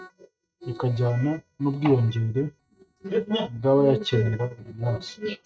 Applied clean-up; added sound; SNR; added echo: neural mask model RNNoise.